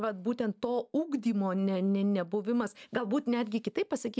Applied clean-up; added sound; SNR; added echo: none; none; none; none.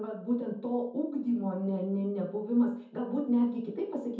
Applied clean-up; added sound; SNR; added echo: none; none; none; reverberation time 0.6 s.